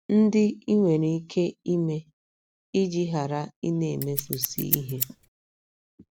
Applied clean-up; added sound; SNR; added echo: none; Scissors; 5 dB; none.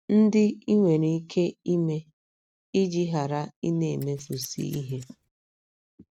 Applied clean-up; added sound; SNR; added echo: neural mask model RNNoise.